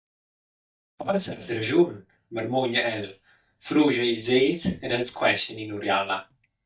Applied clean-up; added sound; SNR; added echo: neural mask model DeepFilterNet 3.